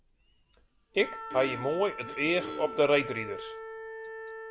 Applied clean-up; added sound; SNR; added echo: none; Wind instrument, woodwind instrument + Cough; 10 dB; none.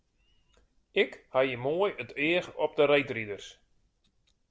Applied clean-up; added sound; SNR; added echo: none; none; none; none.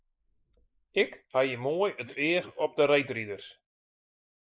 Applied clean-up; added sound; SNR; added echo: neural mask model Resemble Enhance denoiser.